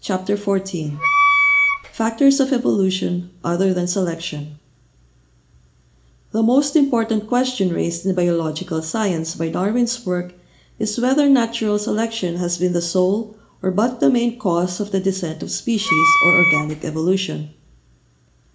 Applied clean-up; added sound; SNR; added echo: none; Wind instrument, woodwind instrument; -3 dB; reverberation time 0.4 s.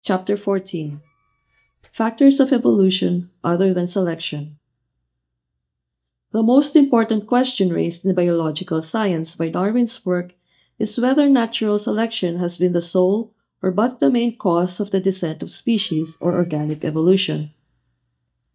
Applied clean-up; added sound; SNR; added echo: neural mask model DeepFilterNet 3.